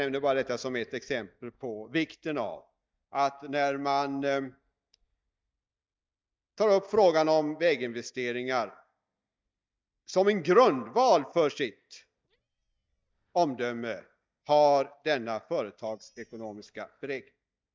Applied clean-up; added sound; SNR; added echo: neural mask model DeepFilterNet 3.